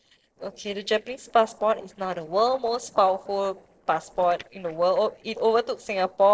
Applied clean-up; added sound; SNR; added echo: neural separator model SepFormer DNS4.